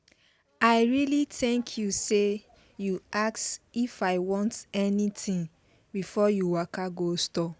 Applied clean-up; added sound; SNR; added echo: none; none; none; none.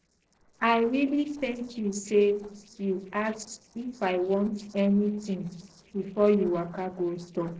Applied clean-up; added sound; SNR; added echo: neural separator model SepFormer DNS4.